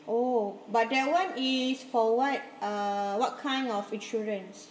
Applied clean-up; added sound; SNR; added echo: none; none; none; reverberation time 2.6 s.